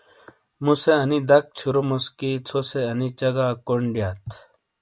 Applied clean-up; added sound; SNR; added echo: none; none; none; none.